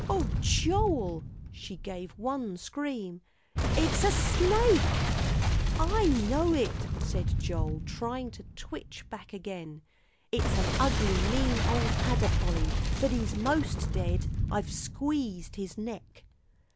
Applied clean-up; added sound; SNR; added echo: none; Boom; -2 dB; none.